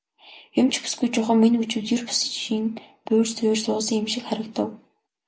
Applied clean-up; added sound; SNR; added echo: none; none; none; none.